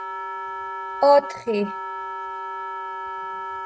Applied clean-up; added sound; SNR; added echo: neural mask model RNNoise.